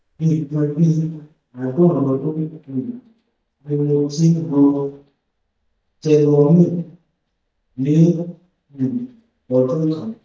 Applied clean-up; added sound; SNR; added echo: neural mask model DeepFilterNet 3.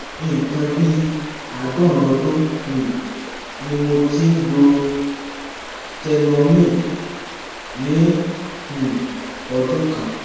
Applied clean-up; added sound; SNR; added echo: none; Stream; 13 dB; reverberation time 1.2 s.